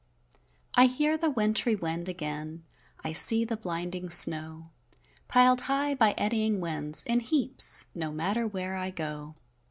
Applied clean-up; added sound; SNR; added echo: none; none; none; none.